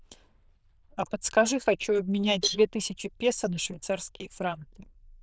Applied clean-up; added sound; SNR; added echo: neural diffusion model UNIVERSE++.